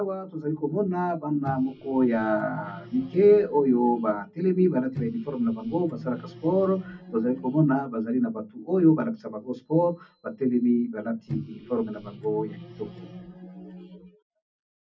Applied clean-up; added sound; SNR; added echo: none; Microwave oven; 14 dB; reverberation time 0.4 s.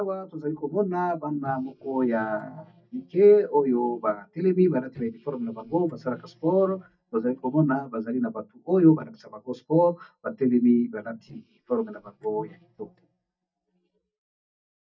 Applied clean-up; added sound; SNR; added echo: neural mask model DeepFilterNet 3.